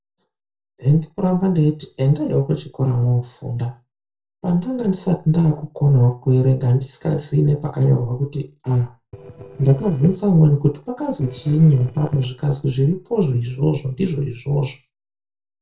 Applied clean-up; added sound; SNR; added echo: neural separator model SepFormer DNS4.